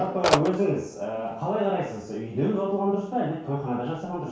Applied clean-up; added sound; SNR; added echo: none; Telephone; 8 dB; reverberation time 0.6 s.